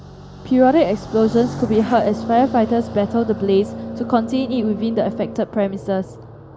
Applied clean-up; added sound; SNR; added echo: none; Car passing by; 11 dB; none.